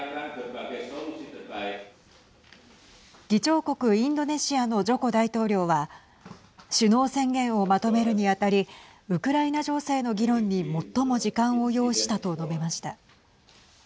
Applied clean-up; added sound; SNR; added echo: none; none; none; none.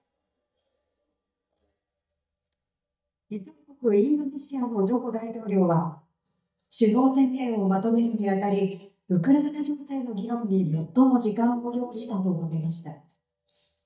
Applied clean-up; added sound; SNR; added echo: neural mask model DeepFilterNet 3.